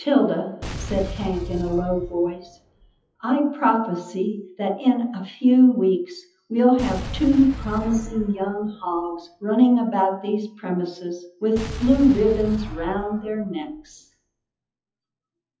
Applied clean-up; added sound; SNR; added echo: classical method WPE with log-MMSE.